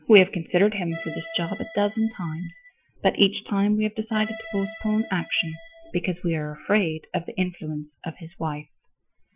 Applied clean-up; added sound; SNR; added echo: classical method Wiener filter.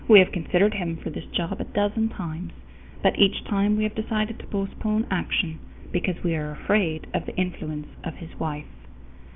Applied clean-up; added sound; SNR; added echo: none; none; none; none.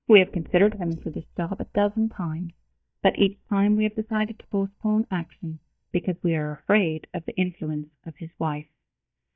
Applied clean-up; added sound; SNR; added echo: neural mask model DeepFilterNet 3.